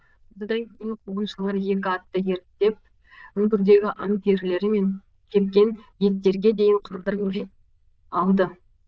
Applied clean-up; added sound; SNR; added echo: neural diffusion model UNIVERSE++.